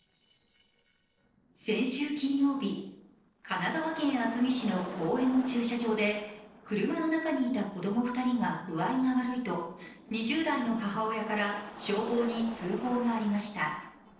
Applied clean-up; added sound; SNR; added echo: neural separator model SepFormer DNS4.